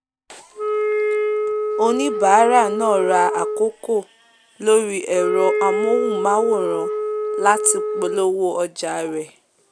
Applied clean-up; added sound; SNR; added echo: none; Wind instrument, woodwind instrument; 2 dB; none.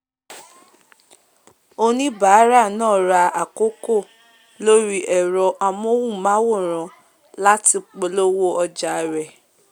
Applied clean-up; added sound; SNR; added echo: none; none; none; none.